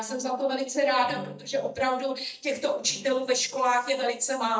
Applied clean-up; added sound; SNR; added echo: neural mask model DeepFilterNet 3.